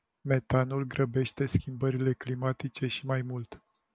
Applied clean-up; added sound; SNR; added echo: none; none; none; none.